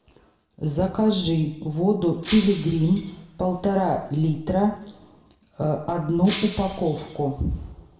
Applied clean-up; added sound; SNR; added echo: none; Shatter; 8 dB; reverberation time 0.7 s.